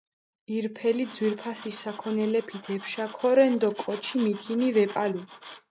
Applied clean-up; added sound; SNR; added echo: none; Tools; 20 dB; none.